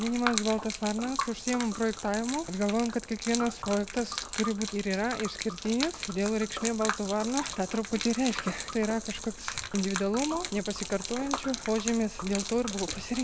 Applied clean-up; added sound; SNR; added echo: none; Gurgling / Liquid; 7 dB; none.